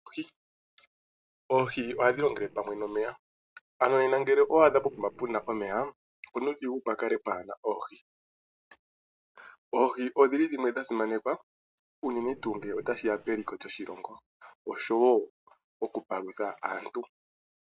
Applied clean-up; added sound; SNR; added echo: neural separator model SepFormer DNS4.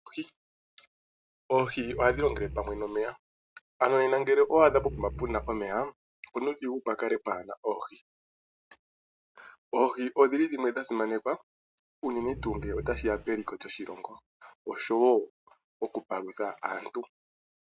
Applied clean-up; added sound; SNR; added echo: none; Growling; 11 dB; none.